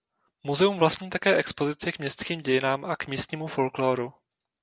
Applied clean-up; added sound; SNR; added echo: none; none; none; none.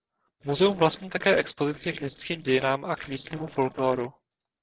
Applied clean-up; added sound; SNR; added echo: neural separator model SepFormer DNS4.